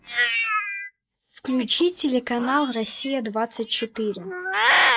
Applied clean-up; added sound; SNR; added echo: neural mask model Resemble Enhance denoiser.